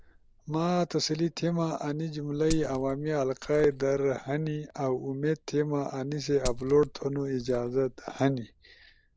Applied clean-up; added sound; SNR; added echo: none; Glass; 14 dB; none.